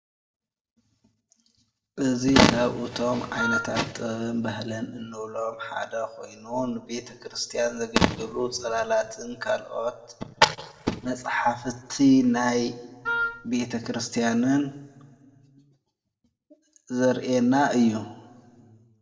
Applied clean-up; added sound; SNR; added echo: none; Wind instrument, woodwind instrument; 3 dB; reverberation time 1.1 s.